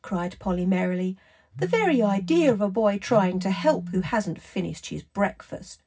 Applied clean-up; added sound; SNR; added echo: none; Telephone; 9 dB; reverberation time 0.4 s.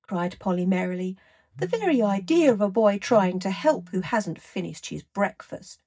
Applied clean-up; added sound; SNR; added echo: neural mask model DeepFilterNet 3.